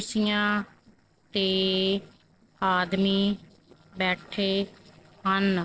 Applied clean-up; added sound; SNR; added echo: neural separator model SepFormer DNS4.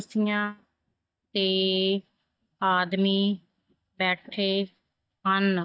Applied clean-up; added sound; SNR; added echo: neural mask model DeepFilterNet 3.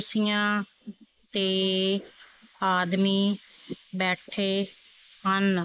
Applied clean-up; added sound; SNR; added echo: neural mask model Resemble Enhance denoiser.